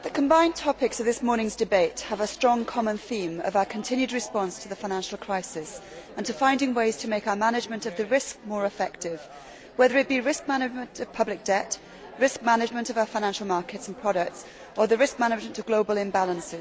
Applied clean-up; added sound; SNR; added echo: none; Chatter; 19 dB; none.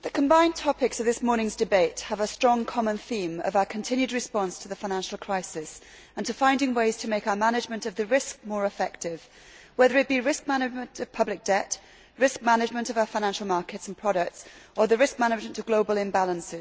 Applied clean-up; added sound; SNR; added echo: none; none; none; none.